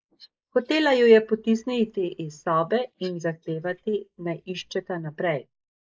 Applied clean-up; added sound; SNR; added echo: neural mask model Resemble Enhance denoiser.